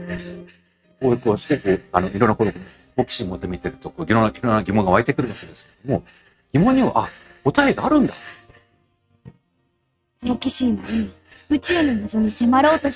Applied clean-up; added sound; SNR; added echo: neural mask model RNNoise.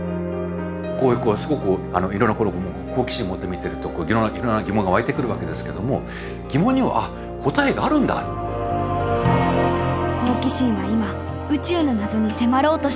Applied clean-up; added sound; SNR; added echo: none; none; none; none.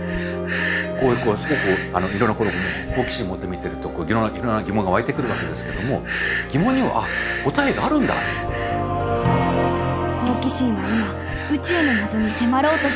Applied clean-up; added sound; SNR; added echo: none; Breathing; 8 dB; none.